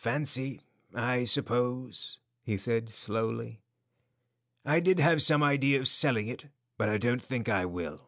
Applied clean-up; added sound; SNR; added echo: none; none; none; none.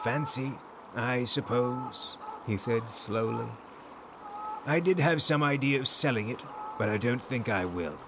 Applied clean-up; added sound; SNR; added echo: none; Fowl; 13 dB; none.